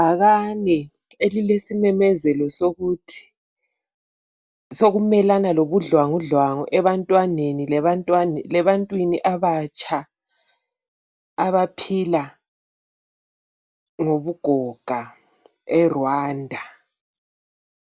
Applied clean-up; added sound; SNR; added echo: none; none; none; none.